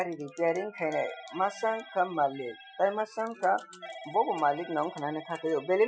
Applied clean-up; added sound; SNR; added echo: classical method Wiener filter.